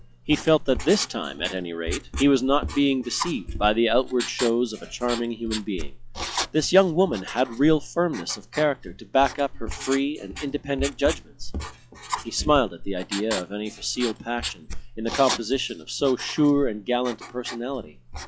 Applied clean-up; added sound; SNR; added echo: classical method log-MMSE.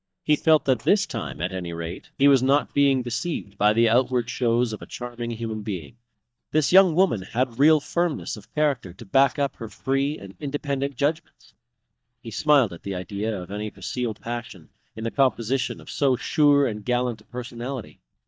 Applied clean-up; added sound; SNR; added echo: neural mask model DeepFilterNet 3.